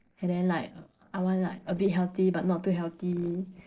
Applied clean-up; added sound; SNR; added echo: neural separator model SepFormer DNS4.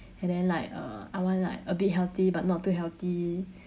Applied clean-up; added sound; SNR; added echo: none; none; none; none.